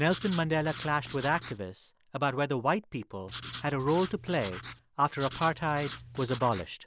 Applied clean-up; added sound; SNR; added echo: none; Writing; 10 dB; none.